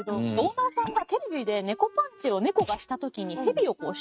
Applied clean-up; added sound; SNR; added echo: neural mask model RNNoise.